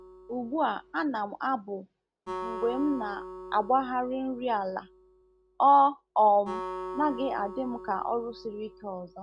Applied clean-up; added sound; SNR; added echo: none; Acoustic guitar; 13 dB; none.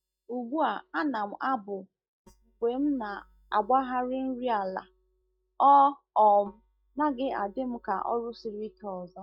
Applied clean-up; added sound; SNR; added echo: neural mask model DeepFilterNet 3.